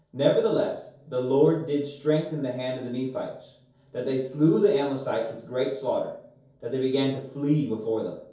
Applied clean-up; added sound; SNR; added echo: none; none; none; reverberation time 0.6 s.